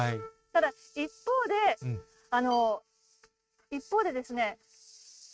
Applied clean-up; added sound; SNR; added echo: neural mask model RNNoise.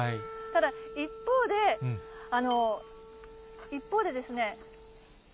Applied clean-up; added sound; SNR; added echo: none; Dishes, pots, and pans / Glass / Bell + Wind instrument, woodwind instrument; 14 dB; none.